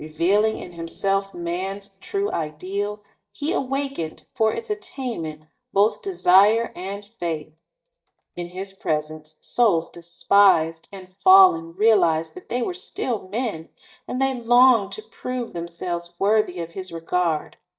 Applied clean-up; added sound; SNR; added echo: neural mask model DeepFilterNet 3.